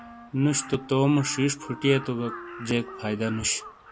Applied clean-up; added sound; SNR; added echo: none; Wind instrument, woodwind instrument + Crow; 15 dB; none.